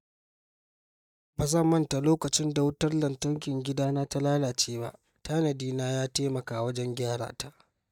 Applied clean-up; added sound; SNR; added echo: neural mask model DeepFilterNet 3.